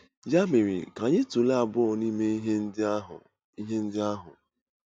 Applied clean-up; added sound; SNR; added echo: none; none; none; none.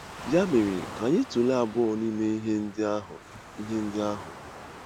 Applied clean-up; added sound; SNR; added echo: none; Waves, surf; 15 dB; none.